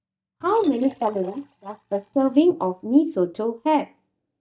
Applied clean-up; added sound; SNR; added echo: neural mask model DeepFilterNet 3.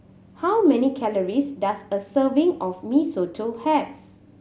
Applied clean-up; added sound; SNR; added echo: none; none; none; none.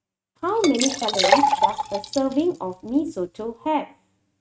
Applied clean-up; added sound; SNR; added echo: neural mask model RNNoise.